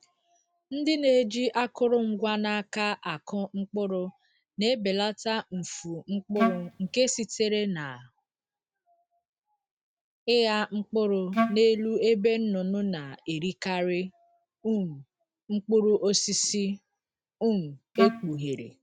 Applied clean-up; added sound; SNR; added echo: none; Wind instrument, woodwind instrument; 0 dB; none.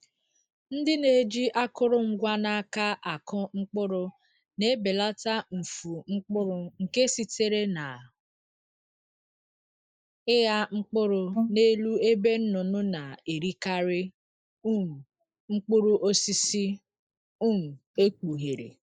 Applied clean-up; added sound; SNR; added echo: neural mask model Resemble Enhance denoiser.